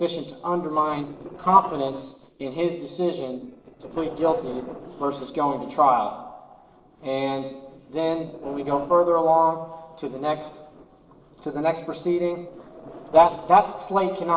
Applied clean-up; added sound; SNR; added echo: neural separator model SepFormer DNS4.